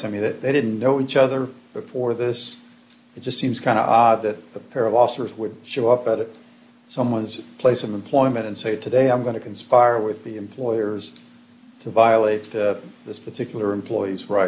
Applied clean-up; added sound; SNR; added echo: none; none; none; none.